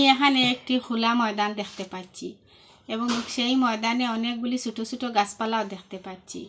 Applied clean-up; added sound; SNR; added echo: none; none; none; none.